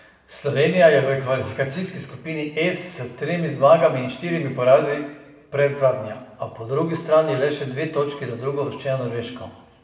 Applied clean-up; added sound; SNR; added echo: none; none; none; reverberation time 0.9 s.